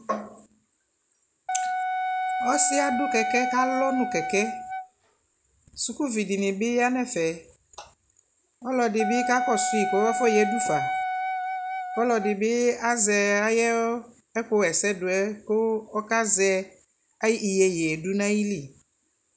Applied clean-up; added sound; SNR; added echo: none; Wind instrument, woodwind instrument; 2 dB; none.